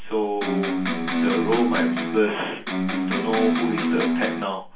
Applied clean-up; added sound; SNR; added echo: none; Electric guitar; -2 dB; reverberation time 0.3 s.